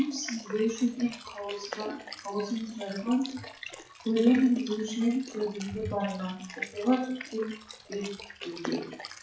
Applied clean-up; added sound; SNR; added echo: classical method WPE with log-MMSE.